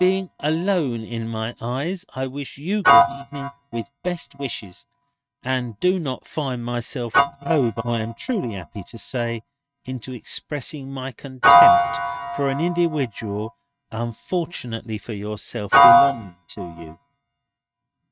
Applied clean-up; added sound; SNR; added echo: neural mask model RNNoise.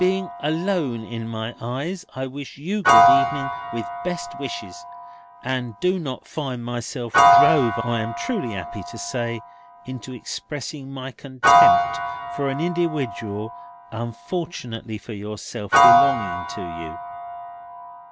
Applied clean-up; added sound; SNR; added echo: none; Piano; -4 dB; none.